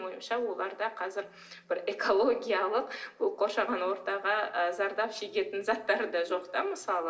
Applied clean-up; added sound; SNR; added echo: none; none; none; reverberation time 0.7 s.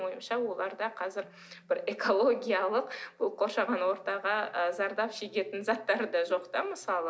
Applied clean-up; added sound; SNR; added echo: none; none; none; none.